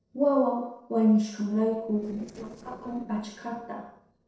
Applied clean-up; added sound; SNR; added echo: neural separator model SepFormer DNS4.